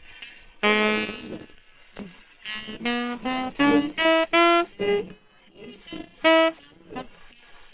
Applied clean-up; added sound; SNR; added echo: neural separator model SepFormer WHAM!.